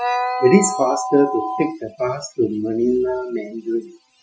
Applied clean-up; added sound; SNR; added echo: classical method Wiener filter.